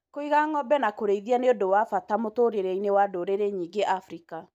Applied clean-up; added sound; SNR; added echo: none; none; none; none.